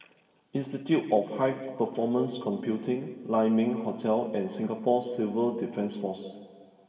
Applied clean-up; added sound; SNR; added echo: none; none; none; reverberation time 1.7 s.